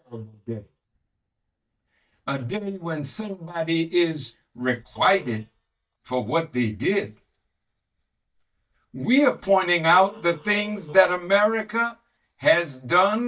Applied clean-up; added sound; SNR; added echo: neural mask model DeepFilterNet 3.